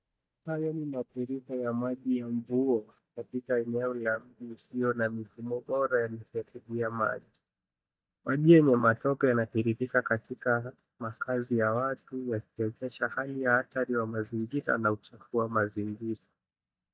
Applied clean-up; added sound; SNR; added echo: neural mask model DeepFilterNet 3.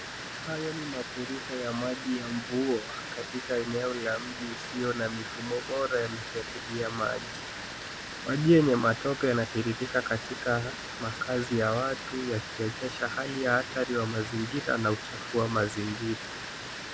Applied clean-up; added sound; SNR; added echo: none; Water; 8 dB; none.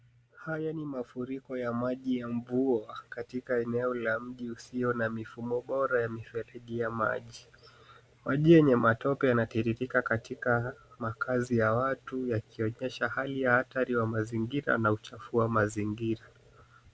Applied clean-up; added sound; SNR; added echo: none; none; none; none.